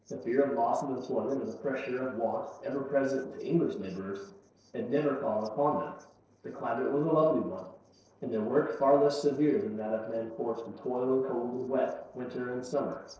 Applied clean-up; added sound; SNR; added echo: neural separator model SepFormer DNS4.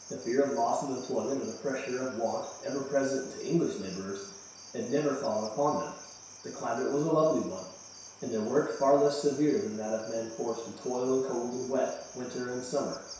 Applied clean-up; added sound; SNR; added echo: none; Cricket; 17 dB; reverberation time 0.7 s.